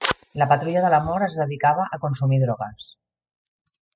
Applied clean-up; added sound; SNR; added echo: classical method spectral subtraction.